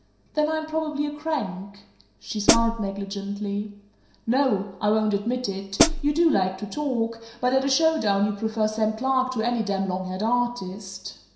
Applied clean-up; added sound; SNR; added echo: none; Hi-hat; -3 dB; reverberation time 0.7 s.